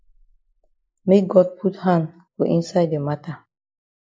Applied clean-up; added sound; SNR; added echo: neural mask model Resemble Enhance denoiser.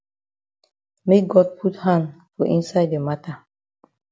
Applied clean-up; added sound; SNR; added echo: none; none; none; none.